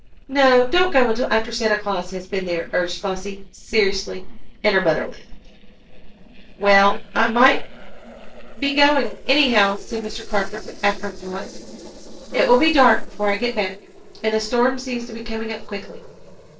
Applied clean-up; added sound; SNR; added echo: neural separator model SepFormer DNS4.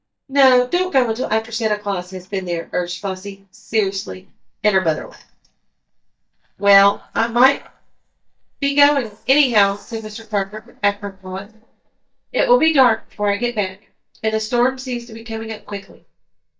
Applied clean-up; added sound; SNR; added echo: neural mask model DeepFilterNet 3.